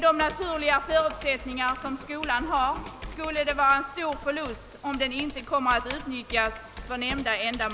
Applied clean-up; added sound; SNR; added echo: none; Computer keyboard; 14 dB; none.